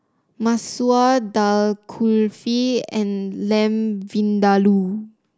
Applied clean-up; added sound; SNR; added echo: none; none; none; none.